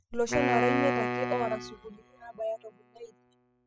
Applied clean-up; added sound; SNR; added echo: classical method spectral subtraction.